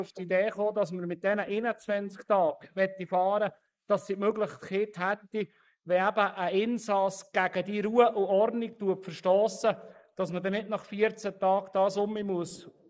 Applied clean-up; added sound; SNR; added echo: neural mask model Resemble Enhance denoiser.